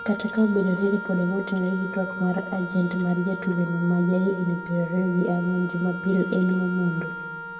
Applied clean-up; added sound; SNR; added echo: none; Wind instrument, woodwind instrument; 11 dB; reverberation time 1.4 s.